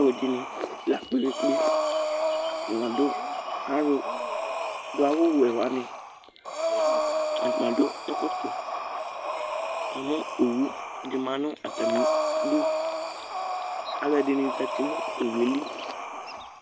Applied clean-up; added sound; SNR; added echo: none; Breathing; 1 dB; none.